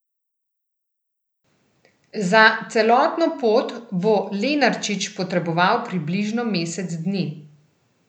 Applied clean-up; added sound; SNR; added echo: none; none; none; none.